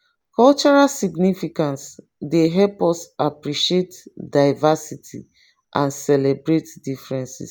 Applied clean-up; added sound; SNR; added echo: none; none; none; none.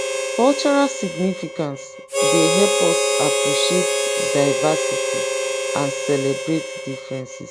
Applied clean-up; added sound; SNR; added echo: none; Harmonica; -1 dB; none.